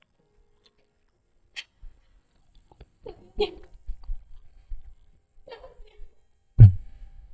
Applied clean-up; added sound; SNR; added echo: neural mask model DeepFilterNet 3.